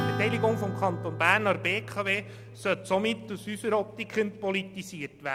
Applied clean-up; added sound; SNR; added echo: none; Acoustic guitar / Strum; 8 dB; none.